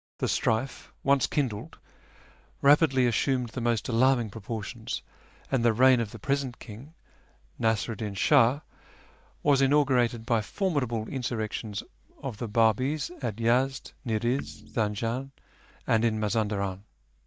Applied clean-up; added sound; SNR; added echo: neural mask model DeepFilterNet 3.